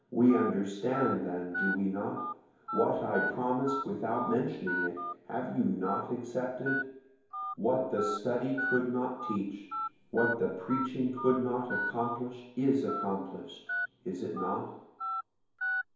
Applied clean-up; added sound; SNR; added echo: none; Telephone; 6 dB; reverberation time 1.0 s.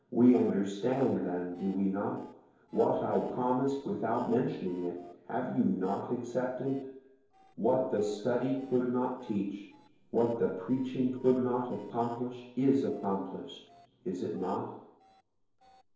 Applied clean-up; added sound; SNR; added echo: neural separator model SepFormer DNS4.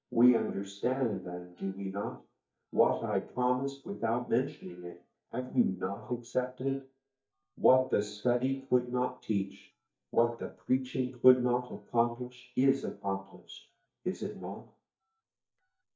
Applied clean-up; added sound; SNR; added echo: neural mask model DeepFilterNet 3.